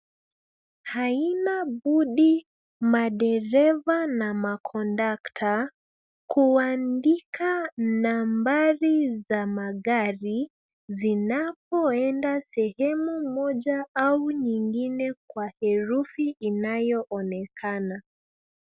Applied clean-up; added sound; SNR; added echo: none; none; none; none.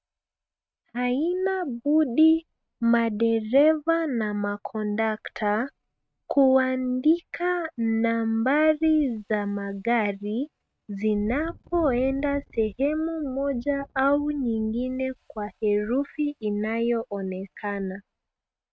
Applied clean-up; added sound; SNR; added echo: neural mask model RNNoise.